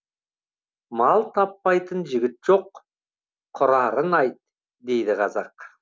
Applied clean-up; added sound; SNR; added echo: none; none; none; none.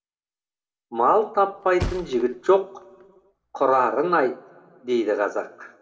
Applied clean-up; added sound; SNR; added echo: none; Thump, thud; 13 dB; reverberation time 1.8 s.